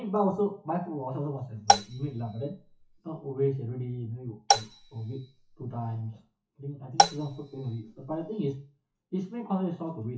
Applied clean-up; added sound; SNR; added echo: classical method WPE with log-MMSE.